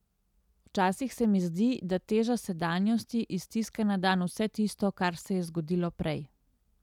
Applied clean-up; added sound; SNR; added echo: none; none; none; none.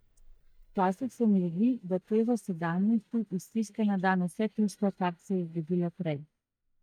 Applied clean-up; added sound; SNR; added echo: neural mask model DeepFilterNet 3.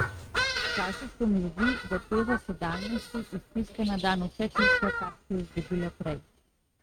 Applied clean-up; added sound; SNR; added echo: neural mask model RNNoise.